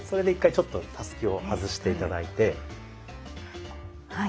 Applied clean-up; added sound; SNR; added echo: none; none; none; none.